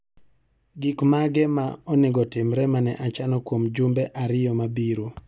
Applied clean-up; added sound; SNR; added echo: none; none; none; none.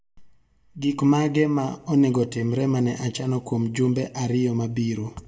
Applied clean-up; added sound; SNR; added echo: none; none; none; reverberation time 0.8 s.